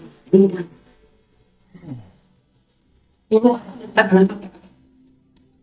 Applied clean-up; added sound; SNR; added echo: neural mask model DeepFilterNet 3.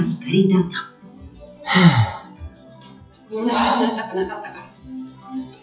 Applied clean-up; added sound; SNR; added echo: classical method WPE with log-MMSE.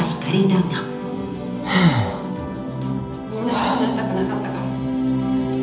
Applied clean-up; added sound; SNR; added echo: none; Breathing; 4 dB; reverberation time 0.9 s.